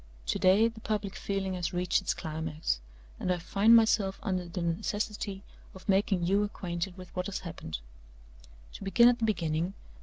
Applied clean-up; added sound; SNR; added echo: none; none; none; none.